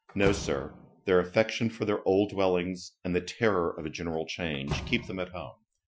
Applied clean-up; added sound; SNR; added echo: classical method Wiener filter.